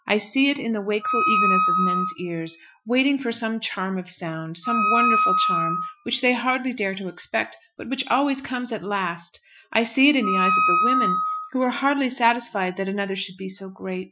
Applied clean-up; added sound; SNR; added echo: classical method Wiener filter.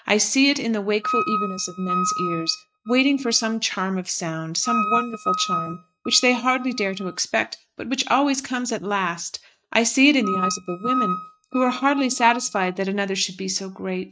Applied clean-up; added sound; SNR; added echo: neural mask model RNNoise.